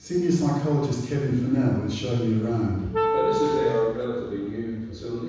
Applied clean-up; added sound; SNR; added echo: none; Wind instrument, woodwind instrument; 0 dB; reverberation time 1.1 s.